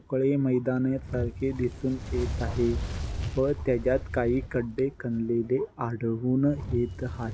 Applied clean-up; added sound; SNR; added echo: none; Fire; 8 dB; none.